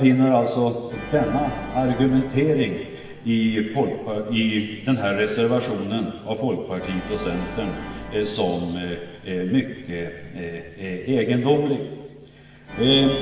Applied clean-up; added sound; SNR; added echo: none; Organ; 16 dB; reverberation time 1.5 s.